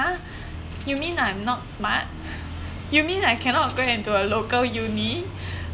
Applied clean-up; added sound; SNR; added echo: none; Tambourine; 11 dB; none.